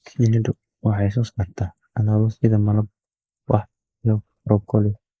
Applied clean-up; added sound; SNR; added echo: neural mask model Resemble Enhance denoiser.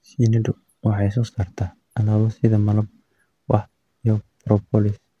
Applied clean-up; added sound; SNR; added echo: none; none; none; none.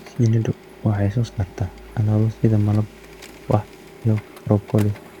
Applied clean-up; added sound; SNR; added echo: none; Printer; 20 dB; none.